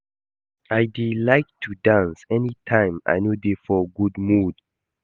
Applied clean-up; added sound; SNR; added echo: none; none; none; none.